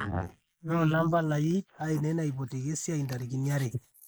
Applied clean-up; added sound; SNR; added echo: neural mask model Resemble Enhance denoiser.